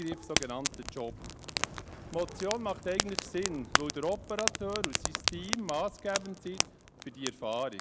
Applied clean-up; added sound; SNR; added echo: none; Fire; 0 dB; none.